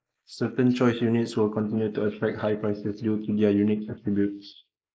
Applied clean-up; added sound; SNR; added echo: neural mask model Resemble Enhance denoiser.